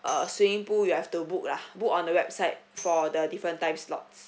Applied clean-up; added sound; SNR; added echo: none; Tambourine; 19 dB; none.